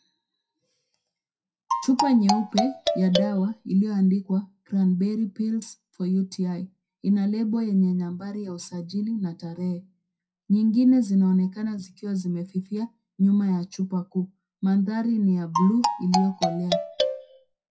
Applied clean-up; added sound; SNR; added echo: classical method WPE with log-MMSE.